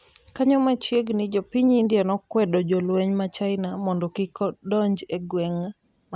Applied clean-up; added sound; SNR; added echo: none; none; none; none.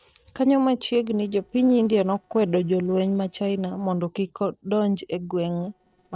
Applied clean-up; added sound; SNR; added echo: neural separator model SepFormer DNS4.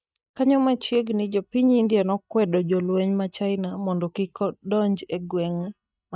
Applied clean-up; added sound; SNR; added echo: neural mask model DeepFilterNet 3.